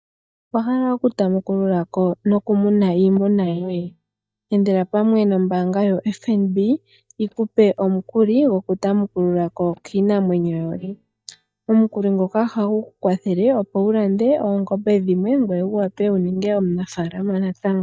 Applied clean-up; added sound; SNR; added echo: neural mask model DeepFilterNet 3.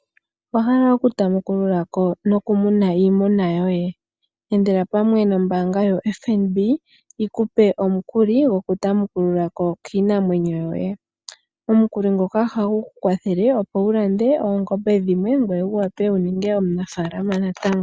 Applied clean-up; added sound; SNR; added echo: none; none; none; none.